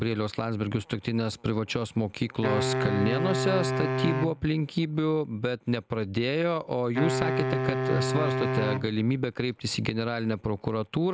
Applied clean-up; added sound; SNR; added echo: none; Wind instrument, woodwind instrument; 2 dB; none.